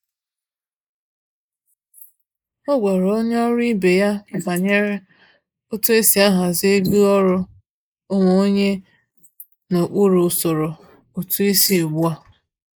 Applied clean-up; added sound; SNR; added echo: neural mask model Resemble Enhance denoiser.